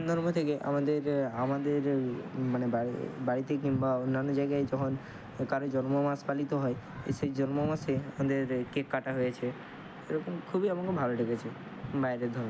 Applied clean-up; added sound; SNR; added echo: none; none; none; none.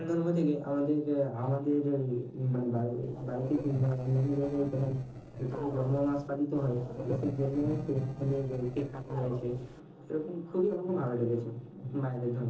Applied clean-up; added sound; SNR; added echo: neural separator model SepFormer DNS4.